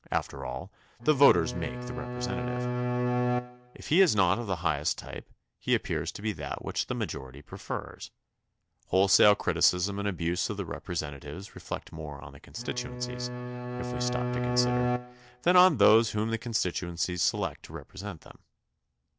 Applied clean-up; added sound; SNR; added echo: none; Bowed string instrument; 2 dB; none.